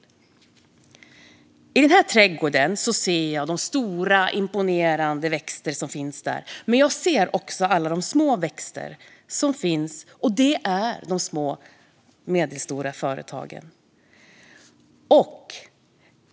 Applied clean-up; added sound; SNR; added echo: none; none; none; none.